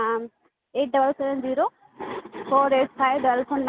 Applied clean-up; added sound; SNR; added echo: none; none; none; none.